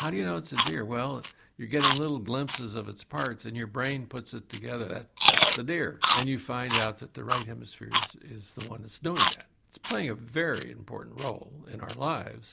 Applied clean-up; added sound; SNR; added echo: none; Chewing, mastication; -1 dB; none.